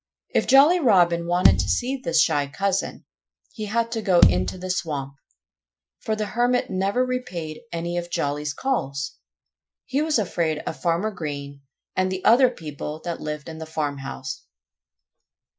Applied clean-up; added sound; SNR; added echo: classical method Wiener filter.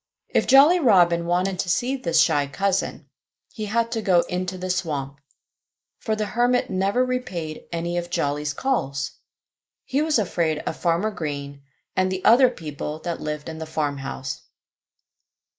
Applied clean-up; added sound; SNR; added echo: neural mask model Resemble Enhance denoiser.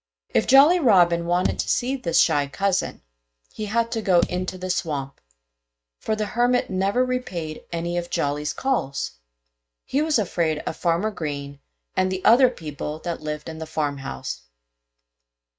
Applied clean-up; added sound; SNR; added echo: neural mask model RNNoise.